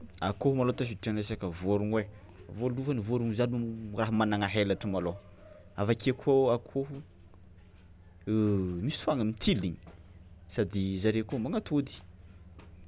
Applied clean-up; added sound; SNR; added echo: none; none; none; none.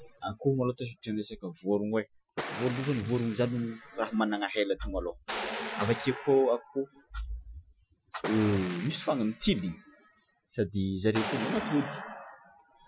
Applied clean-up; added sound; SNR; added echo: classical method Wiener filter.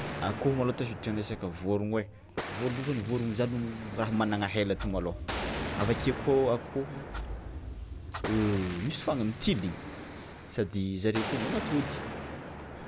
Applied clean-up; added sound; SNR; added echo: none; Clock + Explosion; 7 dB; none.